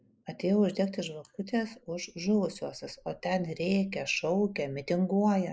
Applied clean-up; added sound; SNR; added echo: neural mask model Resemble Enhance denoiser.